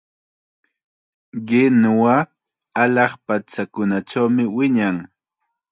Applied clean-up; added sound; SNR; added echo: none; none; none; none.